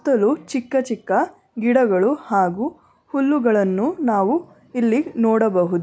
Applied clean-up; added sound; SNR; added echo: none; none; none; none.